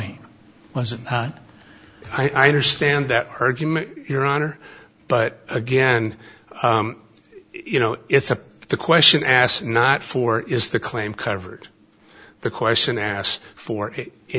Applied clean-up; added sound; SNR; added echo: none; none; none; none.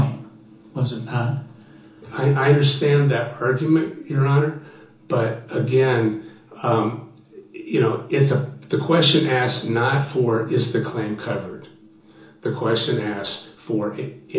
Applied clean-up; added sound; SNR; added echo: none; none; none; reverberation time 0.7 s.